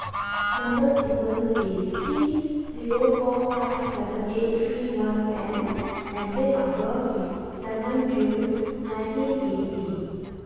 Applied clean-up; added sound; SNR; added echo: none; Bird / Fowl; 9 dB; reverberation time 2.2 s.